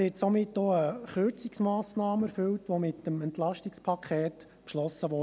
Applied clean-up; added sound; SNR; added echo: none; none; none; none.